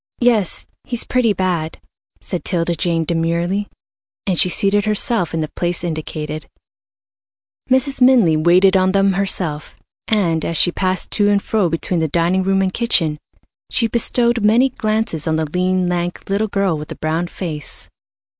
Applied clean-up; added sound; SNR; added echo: none; none; none; none.